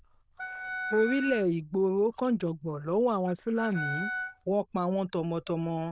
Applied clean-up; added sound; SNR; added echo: neural diffusion model UNIVERSE++.